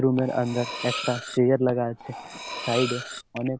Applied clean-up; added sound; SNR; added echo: none; Cutlery, silverware; 10 dB; none.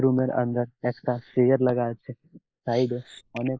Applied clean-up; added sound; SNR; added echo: neural mask model Resemble Enhance denoiser.